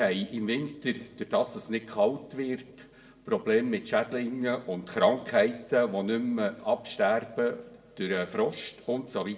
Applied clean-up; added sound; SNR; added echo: none; none; none; reverberation time 1.2 s.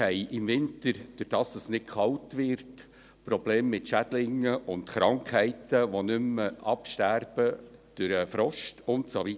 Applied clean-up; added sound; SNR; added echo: none; none; none; none.